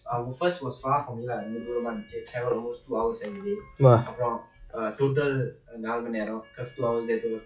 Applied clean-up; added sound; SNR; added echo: classical method log-MMSE.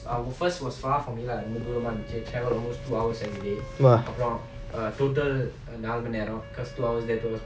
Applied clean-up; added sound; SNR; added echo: none; Wind instrument, woodwind instrument; 20 dB; none.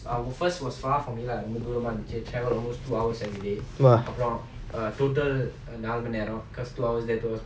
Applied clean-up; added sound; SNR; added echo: none; none; none; none.